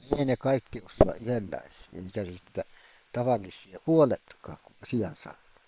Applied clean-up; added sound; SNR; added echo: neural separator model SepFormer WHAM!.